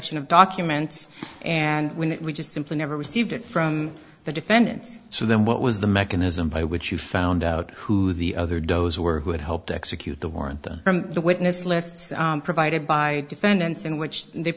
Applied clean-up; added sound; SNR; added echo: none; none; none; none.